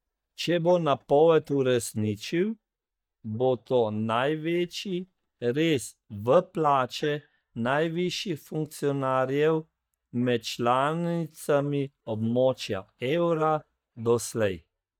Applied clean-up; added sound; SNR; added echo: neural mask model DeepFilterNet 3.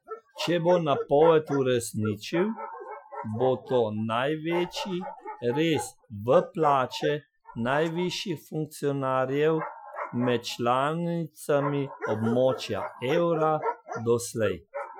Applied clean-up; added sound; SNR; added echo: classical method Wiener filter.